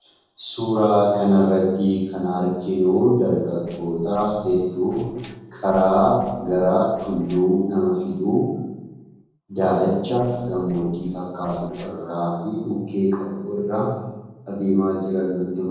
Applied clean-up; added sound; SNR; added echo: neural separator model SepFormer DNS4.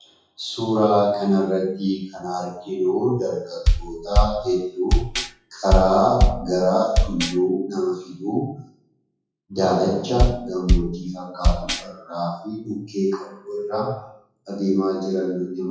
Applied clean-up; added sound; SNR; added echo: classical method WPE with log-MMSE.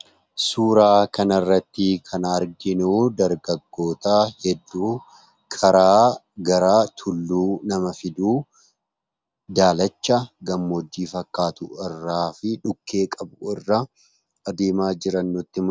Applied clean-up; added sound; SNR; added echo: none; none; none; none.